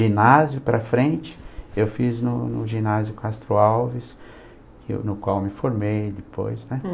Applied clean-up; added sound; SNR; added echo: none; none; none; none.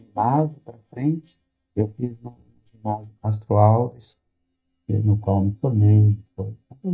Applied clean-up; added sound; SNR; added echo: neural mask model DeepFilterNet 3.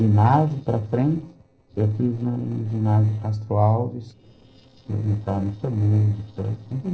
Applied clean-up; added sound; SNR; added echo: neural separator model SepFormer DNS4.